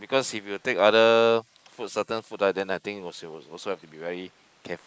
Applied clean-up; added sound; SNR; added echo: neural mask model Resemble Enhance denoiser.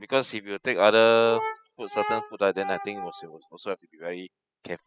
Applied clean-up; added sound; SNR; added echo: classical method spectral subtraction.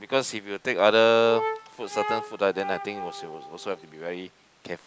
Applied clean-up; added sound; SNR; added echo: none; Brass instrument; 10 dB; none.